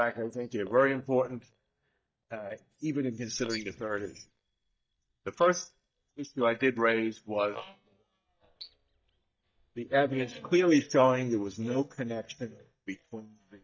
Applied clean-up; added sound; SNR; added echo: neural mask model DeepFilterNet 3.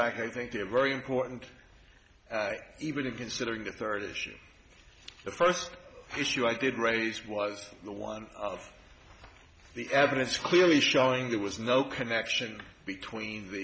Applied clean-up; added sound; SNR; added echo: none; none; none; none.